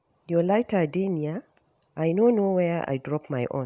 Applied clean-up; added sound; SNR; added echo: none; none; none; none.